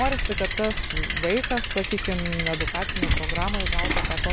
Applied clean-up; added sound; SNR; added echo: none; Bicycle; -2 dB; none.